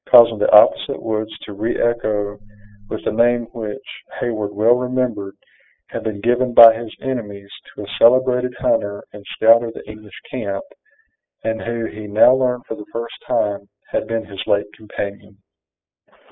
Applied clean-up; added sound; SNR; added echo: classical method spectral subtraction.